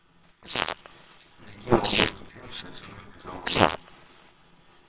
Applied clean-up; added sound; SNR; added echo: neural separator model SepFormer WHAMR!.